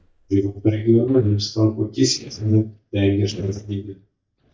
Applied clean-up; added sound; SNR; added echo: neural mask model DeepFilterNet 3.